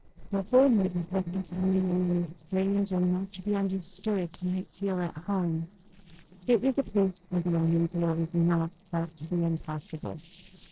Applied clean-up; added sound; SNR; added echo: neural separator model SepFormer DNS4.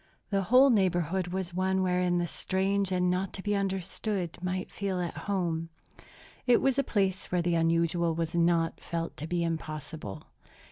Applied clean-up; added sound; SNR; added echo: none; none; none; none.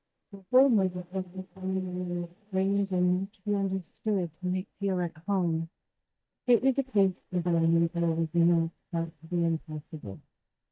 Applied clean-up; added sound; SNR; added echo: neural mask model DeepFilterNet 3.